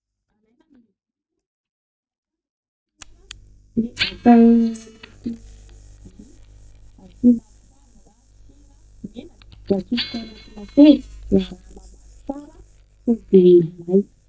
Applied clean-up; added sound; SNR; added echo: neural mask model DeepFilterNet 3.